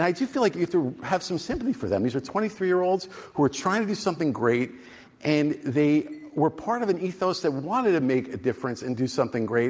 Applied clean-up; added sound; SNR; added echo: none; none; none; none.